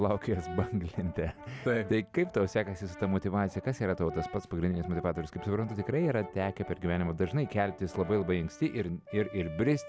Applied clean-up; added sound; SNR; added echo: none; Brass instrument; 15 dB; none.